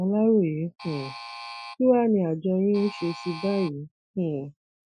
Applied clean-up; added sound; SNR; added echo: classical method Wiener filter.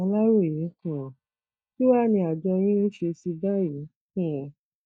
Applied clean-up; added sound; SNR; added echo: neural mask model DeepFilterNet 3.